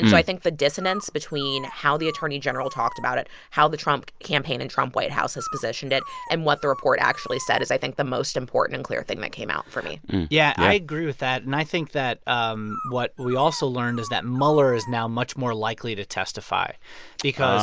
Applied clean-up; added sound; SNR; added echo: none; Dog; 14 dB; none.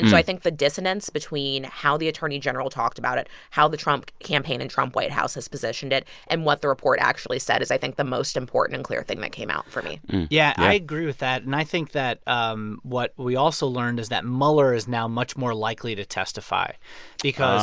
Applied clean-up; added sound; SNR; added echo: none; none; none; none.